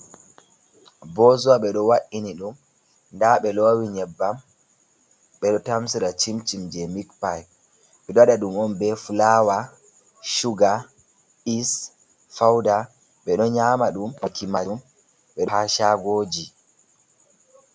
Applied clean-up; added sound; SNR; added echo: none; none; none; none.